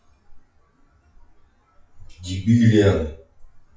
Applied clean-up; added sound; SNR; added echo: classical method WPE with log-MMSE.